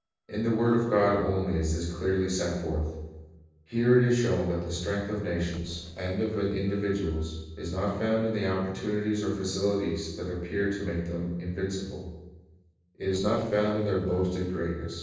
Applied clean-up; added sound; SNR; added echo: neural separator model SepFormer DNS4.